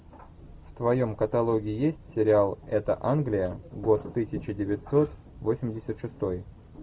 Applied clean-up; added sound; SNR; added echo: none; none; none; none.